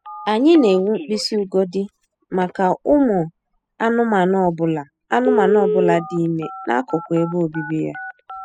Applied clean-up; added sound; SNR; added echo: classical method spectral subtraction.